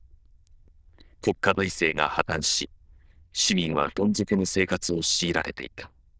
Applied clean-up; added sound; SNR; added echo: neural diffusion model UNIVERSE++.